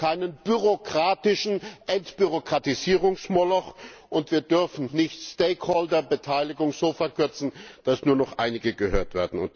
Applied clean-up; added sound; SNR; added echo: none; none; none; none.